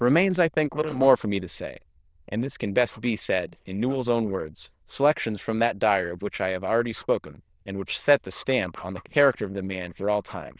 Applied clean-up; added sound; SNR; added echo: neural diffusion model UNIVERSE++.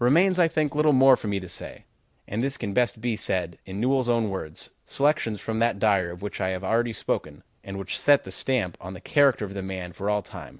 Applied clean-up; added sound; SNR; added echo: none; none; none; none.